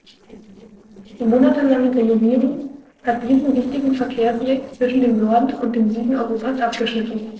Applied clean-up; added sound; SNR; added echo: neural separator model SepFormer DNS4.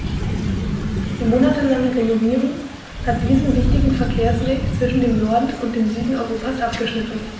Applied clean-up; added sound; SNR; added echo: none; Thunder / Rain; 3 dB; reverberation time 0.8 s.